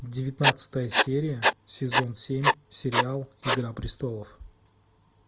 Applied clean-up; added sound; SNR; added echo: none; Writing; -4 dB; none.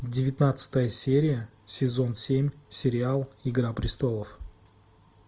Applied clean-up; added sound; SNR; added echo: none; none; none; none.